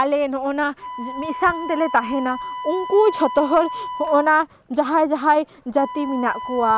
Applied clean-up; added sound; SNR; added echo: none; Wind instrument, woodwind instrument; 12 dB; none.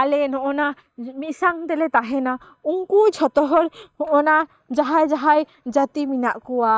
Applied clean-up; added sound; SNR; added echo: neural mask model DeepFilterNet 3.